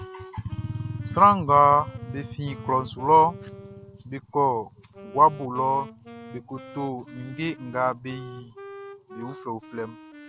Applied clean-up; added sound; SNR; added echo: none; Wind instrument, woodwind instrument; 19 dB; none.